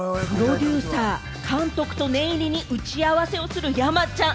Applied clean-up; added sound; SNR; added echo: none; none; none; none.